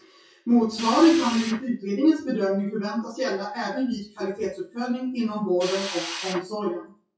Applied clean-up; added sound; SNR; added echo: classical method WPE with log-MMSE.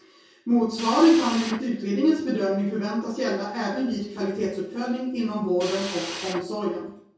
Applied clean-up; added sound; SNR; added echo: none; Drill; 12 dB; reverberation time 0.6 s.